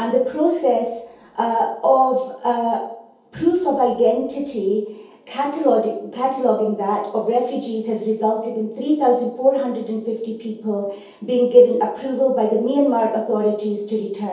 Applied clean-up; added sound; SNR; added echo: none; none; none; reverberation time 0.7 s.